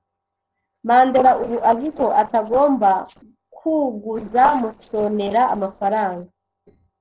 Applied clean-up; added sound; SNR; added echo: neural separator model SepFormer DNS4.